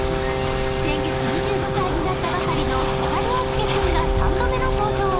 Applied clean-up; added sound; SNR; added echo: none; Train + Brass instrument; -5 dB; none.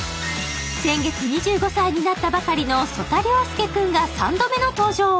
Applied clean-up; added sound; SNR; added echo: none; none; none; none.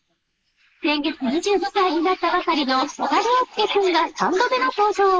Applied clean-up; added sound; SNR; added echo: neural mask model Resemble Enhance denoiser.